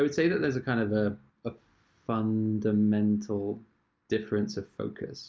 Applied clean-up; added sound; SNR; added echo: none; none; none; none.